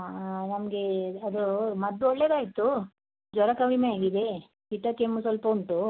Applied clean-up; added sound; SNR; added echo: none; none; none; none.